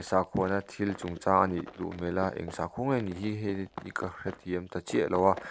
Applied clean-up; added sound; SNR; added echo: none; Run; 17 dB; none.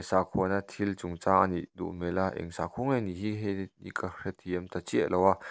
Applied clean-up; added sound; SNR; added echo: none; none; none; none.